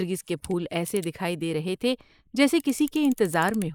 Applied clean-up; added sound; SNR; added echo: neural mask model Resemble Enhance denoiser.